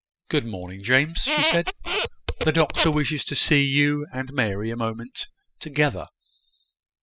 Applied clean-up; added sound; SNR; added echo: classical method spectral subtraction.